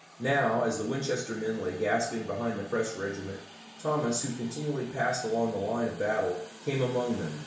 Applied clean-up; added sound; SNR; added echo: none; Hiss; 19 dB; reverberation time 0.6 s.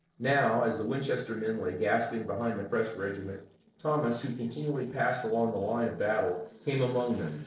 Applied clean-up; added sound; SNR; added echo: neural separator model SepFormer DNS4.